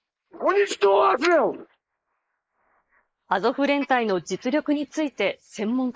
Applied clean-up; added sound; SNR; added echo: neural mask model Resemble Enhance denoiser.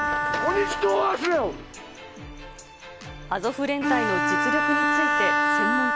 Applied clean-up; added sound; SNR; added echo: none; Bowed string instrument; -2 dB; none.